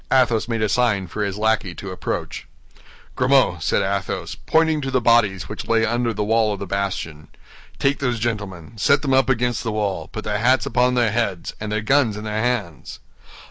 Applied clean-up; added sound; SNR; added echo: none; none; none; none.